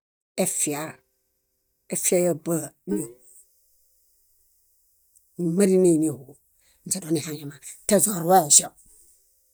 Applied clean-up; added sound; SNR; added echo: neural mask model DeepFilterNet 3.